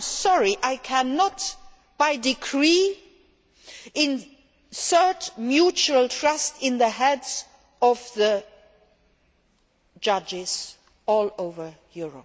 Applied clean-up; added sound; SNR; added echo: none; none; none; none.